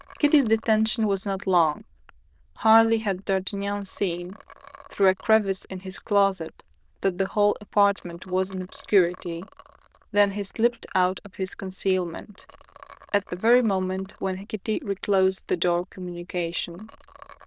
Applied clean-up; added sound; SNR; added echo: neural diffusion model UNIVERSE++.